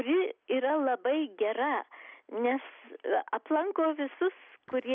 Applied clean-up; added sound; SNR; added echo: none; none; none; none.